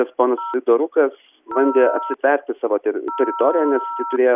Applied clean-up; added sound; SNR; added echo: none; Telephone; 11 dB; none.